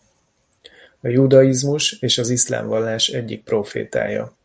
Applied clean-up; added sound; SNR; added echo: none; none; none; none.